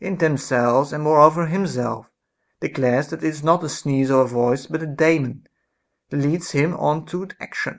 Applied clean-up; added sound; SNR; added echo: none; none; none; none.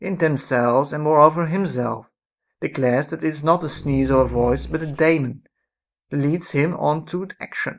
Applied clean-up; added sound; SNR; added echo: neural mask model DeepFilterNet 3.